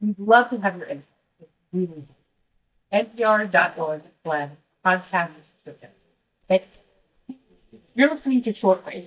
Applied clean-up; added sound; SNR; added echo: neural mask model DeepFilterNet 3.